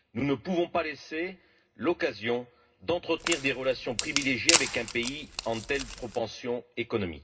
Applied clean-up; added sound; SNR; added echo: none; Wood; 1 dB; reverberation time 0.2 s.